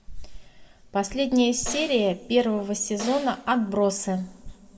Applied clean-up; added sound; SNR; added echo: none; Snare drum; 16 dB; reverberation time 1.5 s.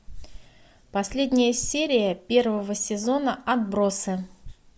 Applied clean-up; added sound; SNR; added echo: none; none; none; none.